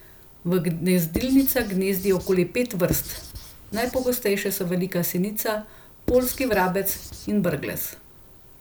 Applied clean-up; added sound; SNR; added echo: none; Writing; 11 dB; none.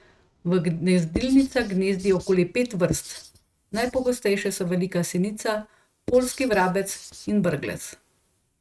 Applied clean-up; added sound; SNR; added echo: neural mask model RNNoise.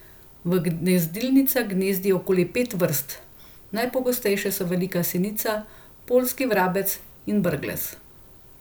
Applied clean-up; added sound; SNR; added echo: none; none; none; none.